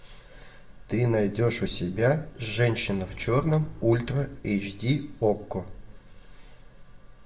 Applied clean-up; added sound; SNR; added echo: none; Bowed string instrument; 18 dB; reverberation time 0.5 s.